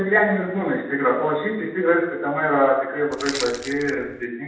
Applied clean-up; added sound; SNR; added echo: none; Crushing; 12 dB; reverberation time 0.8 s.